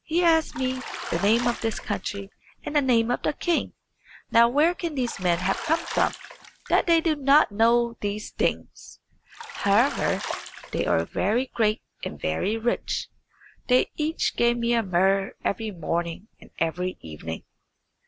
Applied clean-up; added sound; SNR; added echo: none; Bathtub (filling or washing); 11 dB; none.